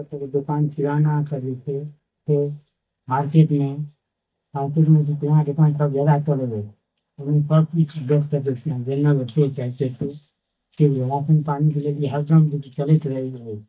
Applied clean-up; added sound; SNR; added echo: neural mask model DeepFilterNet 3.